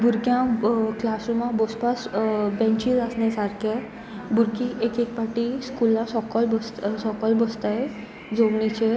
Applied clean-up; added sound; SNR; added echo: none; none; none; none.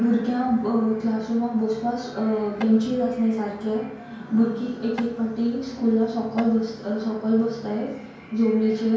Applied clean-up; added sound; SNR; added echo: none; Tap / Wood; 17 dB; reverberation time 0.5 s.